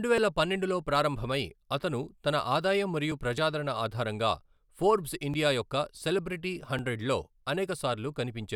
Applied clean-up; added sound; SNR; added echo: none; none; none; none.